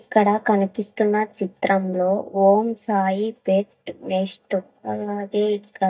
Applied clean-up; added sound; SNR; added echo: neural mask model DeepFilterNet 3.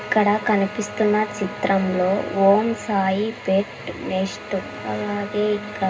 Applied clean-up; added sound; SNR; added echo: none; Bowed string instrument; 16 dB; reverberation time 0.2 s.